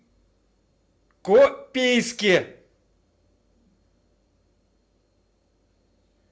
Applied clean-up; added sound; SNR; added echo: none; none; none; none.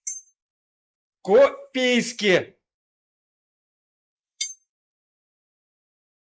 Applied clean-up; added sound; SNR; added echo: neural mask model Resemble Enhance denoiser.